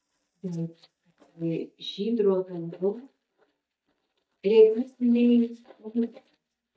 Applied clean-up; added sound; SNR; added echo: neural mask model DeepFilterNet 3.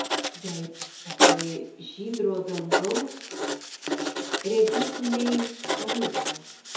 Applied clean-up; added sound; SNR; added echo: none; Writing; -2 dB; reverberation time 0.7 s.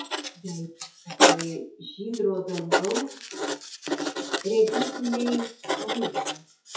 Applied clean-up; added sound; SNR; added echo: classical method WPE with log-MMSE.